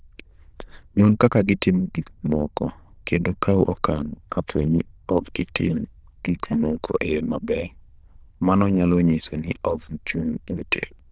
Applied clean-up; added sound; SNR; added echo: neural diffusion model UNIVERSE++.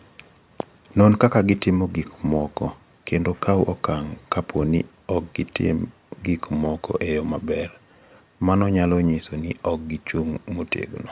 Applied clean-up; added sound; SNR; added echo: none; none; none; none.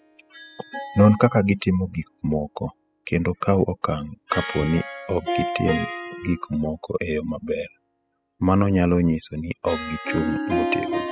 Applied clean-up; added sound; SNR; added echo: classical method spectral subtraction.